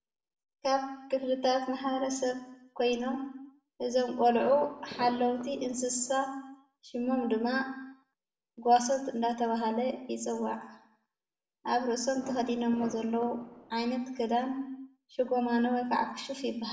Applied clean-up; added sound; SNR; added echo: none; Fireworks; 16 dB; reverberation time 0.7 s.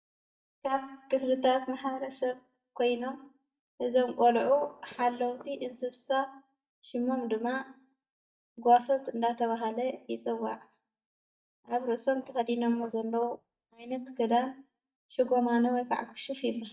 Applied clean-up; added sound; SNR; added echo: neural mask model DeepFilterNet 3.